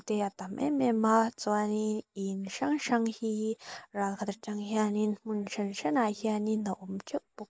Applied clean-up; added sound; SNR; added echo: neural mask model Resemble Enhance denoiser.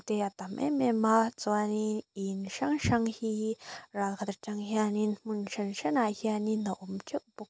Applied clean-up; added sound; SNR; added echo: none; none; none; none.